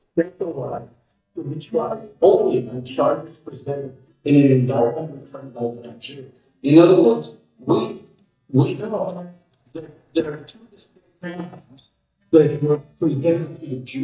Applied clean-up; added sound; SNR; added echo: neural mask model DeepFilterNet 3.